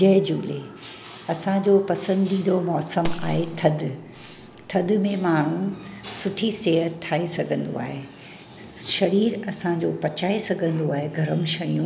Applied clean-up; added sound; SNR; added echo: none; Gunshot, gunfire; 8 dB; none.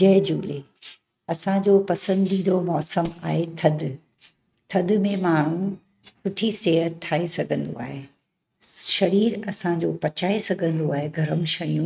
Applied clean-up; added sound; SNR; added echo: neural mask model RNNoise.